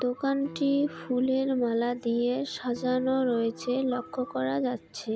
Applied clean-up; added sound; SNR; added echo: none; Electric guitar; 19 dB; none.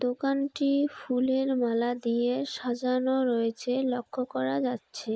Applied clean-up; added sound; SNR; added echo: neural mask model Resemble Enhance denoiser.